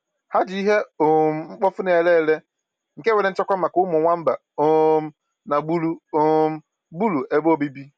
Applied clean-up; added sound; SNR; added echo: none; none; none; none.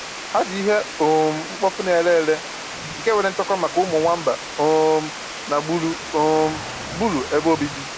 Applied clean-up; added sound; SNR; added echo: none; Water; 10 dB; none.